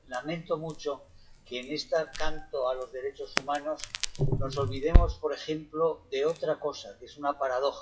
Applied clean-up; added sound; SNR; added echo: classical method WPE with log-MMSE.